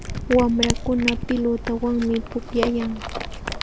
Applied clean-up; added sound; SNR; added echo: none; Cat; 5 dB; none.